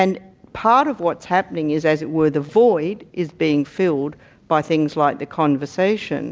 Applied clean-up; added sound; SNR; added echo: none; none; none; none.